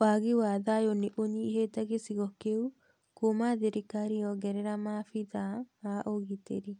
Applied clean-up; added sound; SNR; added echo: none; none; none; none.